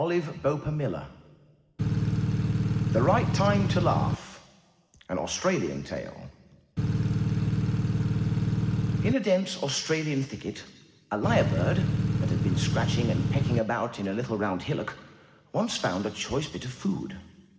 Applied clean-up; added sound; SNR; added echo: none; Engine / Truck / Car; -5 dB; reverberation time 1.5 s.